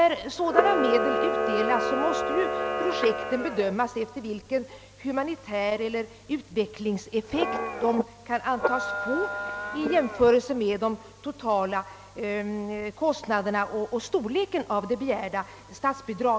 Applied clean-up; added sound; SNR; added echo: none; Camera; 5 dB; none.